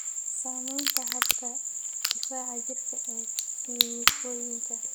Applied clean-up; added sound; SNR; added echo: none; Crack / Crackle; -1 dB; none.